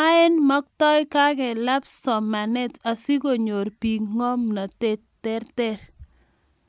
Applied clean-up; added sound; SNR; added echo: none; none; none; none.